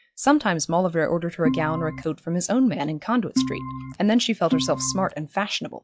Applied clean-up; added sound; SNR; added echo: classical method log-MMSE.